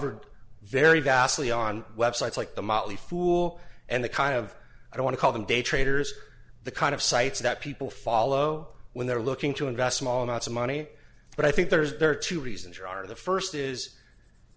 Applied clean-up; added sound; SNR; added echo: none; none; none; none.